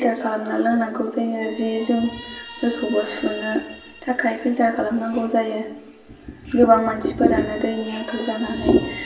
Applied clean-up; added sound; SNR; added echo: none; Guitar; 20 dB; reverberation time 1.0 s.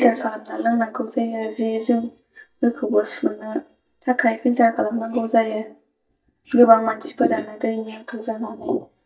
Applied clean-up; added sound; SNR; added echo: neural mask model DeepFilterNet 3.